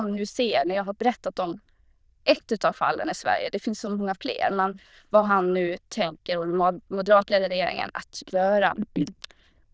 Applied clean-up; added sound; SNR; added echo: neural diffusion model UNIVERSE++.